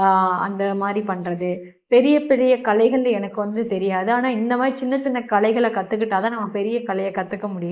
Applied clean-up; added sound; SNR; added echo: neural mask model Resemble Enhance denoiser.